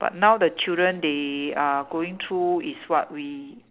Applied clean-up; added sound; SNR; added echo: neural separator model SepFormer DNS4.